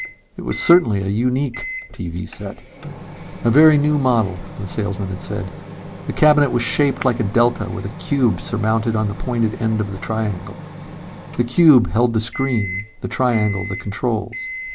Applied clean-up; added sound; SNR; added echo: none; Microwave oven; 14 dB; none.